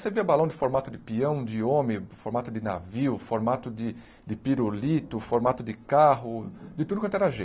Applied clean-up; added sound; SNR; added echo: none; none; none; none.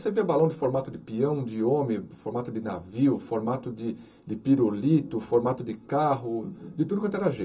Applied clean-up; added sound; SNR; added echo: none; none; none; reverberation time 0.2 s.